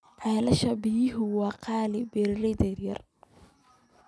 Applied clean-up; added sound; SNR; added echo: none; none; none; none.